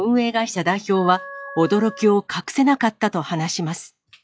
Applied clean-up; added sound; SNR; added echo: classical method log-MMSE.